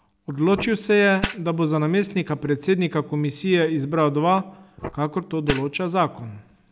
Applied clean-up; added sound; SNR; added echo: none; Fire; 15 dB; none.